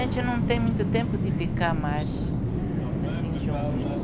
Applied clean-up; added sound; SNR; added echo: none; Subway, metro, underground; -5 dB; none.